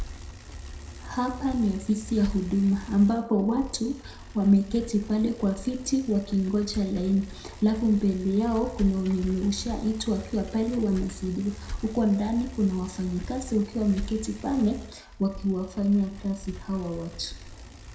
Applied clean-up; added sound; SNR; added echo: none; Bicycle; 13 dB; reverberation time 0.5 s.